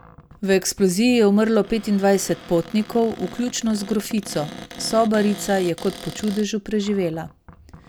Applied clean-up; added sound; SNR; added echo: none; Cupboard open or close; 18 dB; none.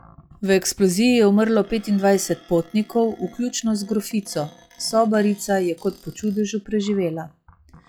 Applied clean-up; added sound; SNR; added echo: classical method log-MMSE.